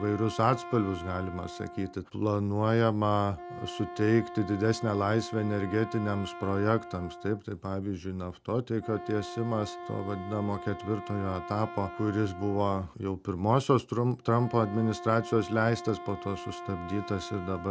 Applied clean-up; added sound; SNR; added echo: none; Wind instrument, woodwind instrument; 13 dB; none.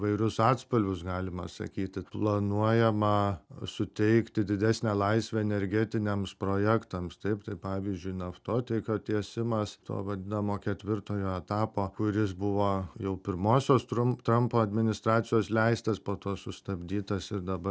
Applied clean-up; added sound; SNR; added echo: none; none; none; none.